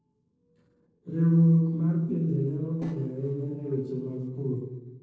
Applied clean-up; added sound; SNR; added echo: neural separator model SepFormer DNS4.